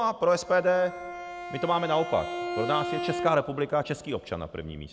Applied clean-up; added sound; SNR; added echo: none; Bowed string instrument; 9 dB; none.